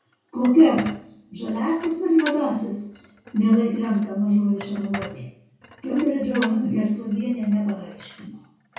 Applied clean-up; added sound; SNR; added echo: none; Dishes, pots, and pans; 17 dB; reverberation time 0.6 s.